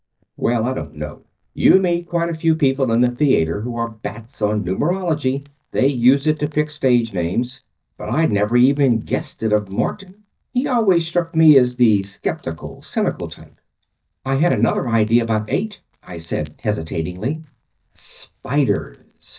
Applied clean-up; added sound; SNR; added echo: neural mask model DeepFilterNet 3.